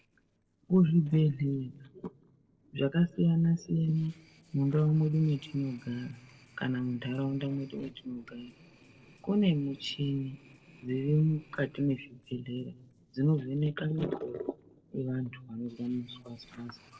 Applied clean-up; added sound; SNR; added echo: neural separator model SepFormer DNS4.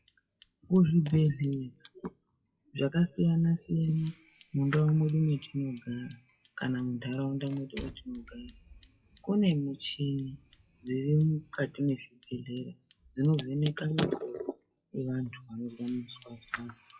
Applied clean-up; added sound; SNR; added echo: classical method WPE with log-MMSE.